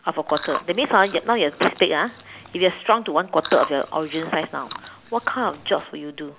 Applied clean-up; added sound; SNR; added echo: none; Chewing, mastication; 14 dB; none.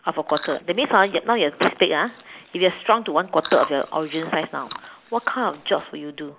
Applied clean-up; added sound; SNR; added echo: neural mask model Resemble Enhance denoiser.